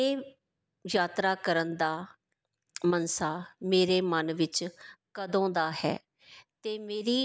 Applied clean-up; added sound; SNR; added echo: none; none; none; none.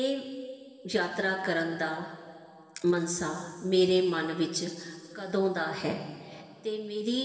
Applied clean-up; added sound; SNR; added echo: none; none; none; reverberation time 2.5 s.